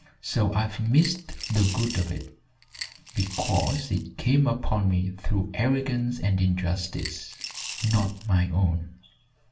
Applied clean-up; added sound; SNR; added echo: none; Coin (dropping) / Glass; 13 dB; reverberation time 0.3 s.